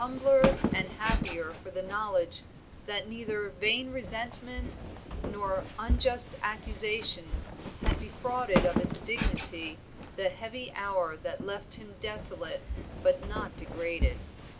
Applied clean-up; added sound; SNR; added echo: none; Walk, footsteps; 2 dB; none.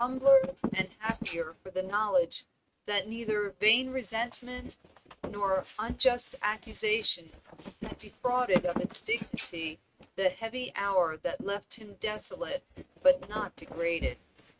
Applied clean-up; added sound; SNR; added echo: neural mask model RNNoise.